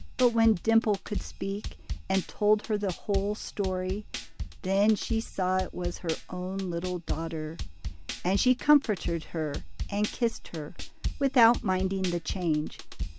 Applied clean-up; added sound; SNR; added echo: none; Drum kit; 9 dB; none.